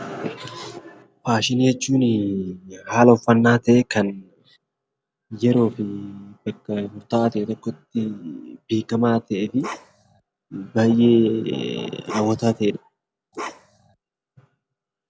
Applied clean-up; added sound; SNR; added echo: none; Bark; 14 dB; none.